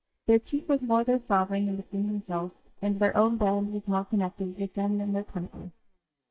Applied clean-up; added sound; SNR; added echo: neural mask model DeepFilterNet 3.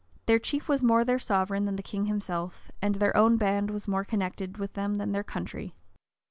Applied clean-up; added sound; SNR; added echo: none; none; none; none.